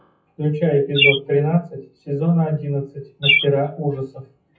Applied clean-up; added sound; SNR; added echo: classical method WPE with log-MMSE.